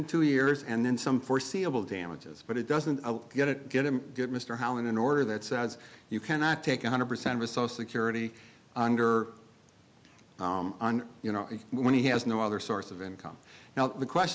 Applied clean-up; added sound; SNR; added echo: none; none; none; none.